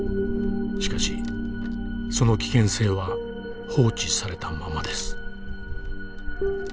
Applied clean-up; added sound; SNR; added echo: none; Crack; 7 dB; none.